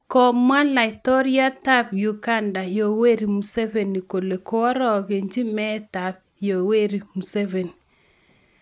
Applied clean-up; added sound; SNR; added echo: none; none; none; none.